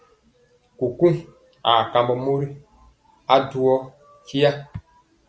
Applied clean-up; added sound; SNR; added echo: none; none; none; none.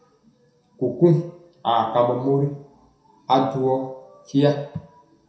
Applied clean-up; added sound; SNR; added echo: none; none; none; reverberation time 0.6 s.